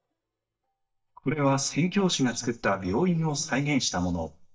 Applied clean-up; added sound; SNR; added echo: neural mask model DeepFilterNet 3.